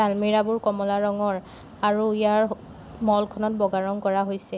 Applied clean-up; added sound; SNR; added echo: none; none; none; none.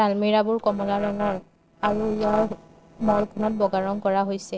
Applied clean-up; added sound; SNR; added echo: neural separator model SepFormer DNS4.